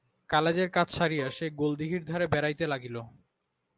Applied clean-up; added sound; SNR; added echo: none; Bowed string instrument; 15 dB; none.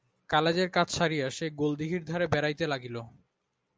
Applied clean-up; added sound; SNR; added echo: none; none; none; none.